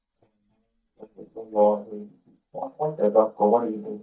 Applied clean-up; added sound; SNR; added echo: neural mask model DeepFilterNet 3.